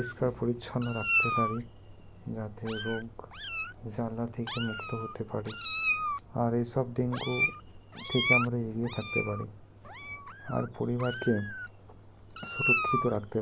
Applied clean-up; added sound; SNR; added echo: none; Meow; 1 dB; none.